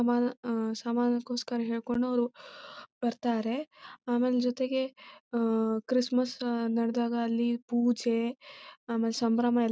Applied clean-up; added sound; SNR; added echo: none; none; none; none.